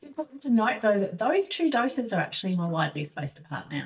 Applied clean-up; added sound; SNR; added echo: neural mask model DeepFilterNet 3.